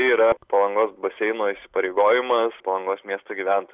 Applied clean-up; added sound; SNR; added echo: none; none; none; none.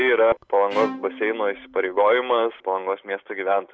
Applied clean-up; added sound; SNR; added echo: none; Bowed string instrument; 16 dB; none.